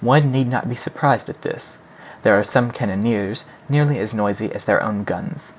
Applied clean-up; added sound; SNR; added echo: none; none; none; none.